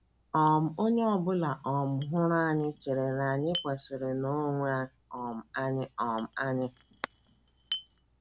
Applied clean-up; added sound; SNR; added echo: none; Chink, clink; 17 dB; none.